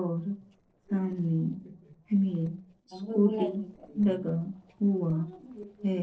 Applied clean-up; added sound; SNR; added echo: neural separator model SepFormer DNS4.